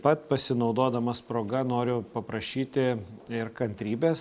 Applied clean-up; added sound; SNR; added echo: none; none; none; none.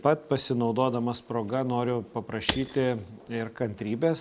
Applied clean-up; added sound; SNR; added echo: none; Shatter / Crushing; 10 dB; none.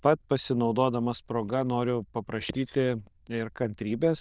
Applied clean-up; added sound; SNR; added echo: neural diffusion model UNIVERSE++.